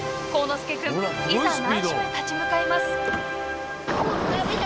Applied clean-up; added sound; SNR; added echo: none; Squeak; 20 dB; none.